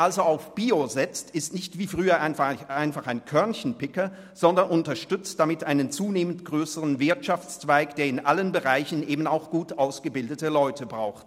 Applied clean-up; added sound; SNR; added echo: none; none; none; none.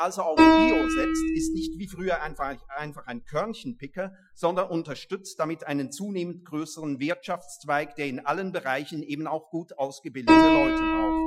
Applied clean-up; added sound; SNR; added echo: classical method Wiener filter.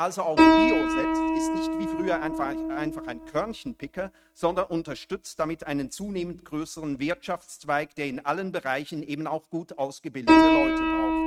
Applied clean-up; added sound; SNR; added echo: neural mask model RNNoise.